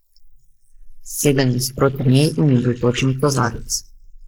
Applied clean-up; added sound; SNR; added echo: neural mask model Resemble Enhance denoiser.